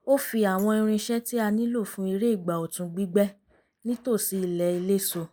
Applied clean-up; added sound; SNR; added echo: neural mask model Resemble Enhance denoiser.